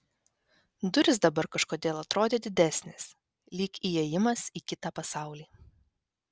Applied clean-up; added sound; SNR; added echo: none; none; none; none.